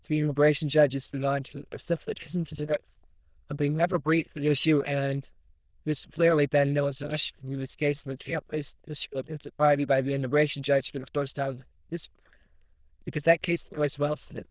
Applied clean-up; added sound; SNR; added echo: neural diffusion model UNIVERSE++.